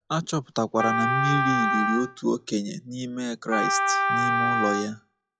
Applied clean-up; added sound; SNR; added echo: classical method log-MMSE.